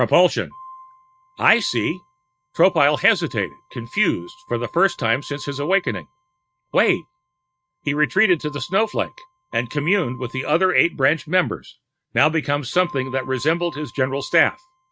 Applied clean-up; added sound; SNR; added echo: neural mask model RNNoise.